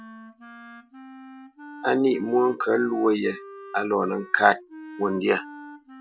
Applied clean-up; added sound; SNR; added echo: none; Wind instrument, woodwind instrument; 17 dB; none.